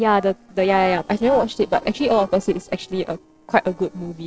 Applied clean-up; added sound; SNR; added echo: neural separator model SepFormer DNS4.